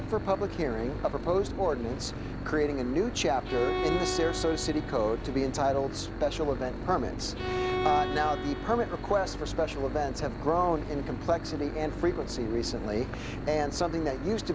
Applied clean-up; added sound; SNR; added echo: none; Bowed string instrument + Engine / Boat, Water vehicle; 4 dB; none.